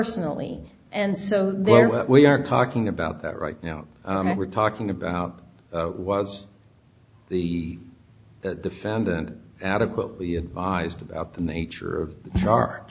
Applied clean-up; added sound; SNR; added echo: none; none; none; none.